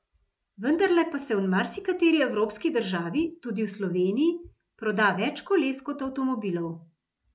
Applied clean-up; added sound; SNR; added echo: none; none; none; none.